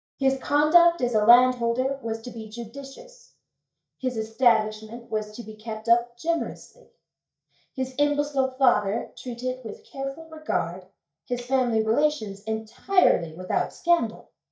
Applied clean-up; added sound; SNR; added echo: neural mask model DeepFilterNet 3.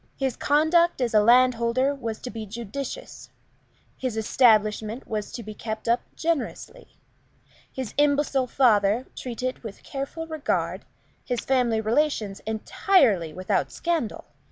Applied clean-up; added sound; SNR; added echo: none; none; none; none.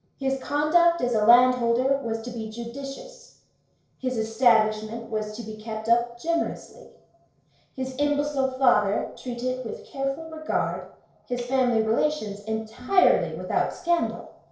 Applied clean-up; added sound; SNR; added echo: neural separator model SepFormer DNS4.